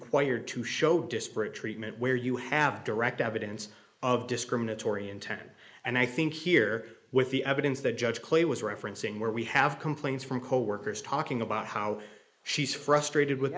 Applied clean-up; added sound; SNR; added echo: neural mask model Resemble Enhance denoiser.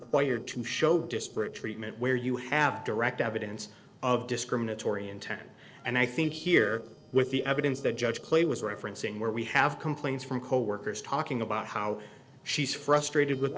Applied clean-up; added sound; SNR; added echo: neural separator model SepFormer DNS4.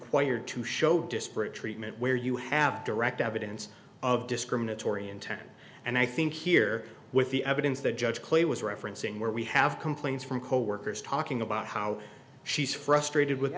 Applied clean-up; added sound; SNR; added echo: none; none; none; none.